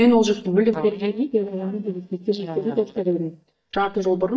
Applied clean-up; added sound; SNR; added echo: neural mask model DeepFilterNet 3.